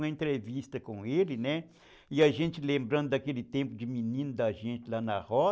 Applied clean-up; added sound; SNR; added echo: none; none; none; none.